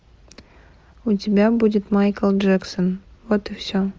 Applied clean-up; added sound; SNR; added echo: none; none; none; none.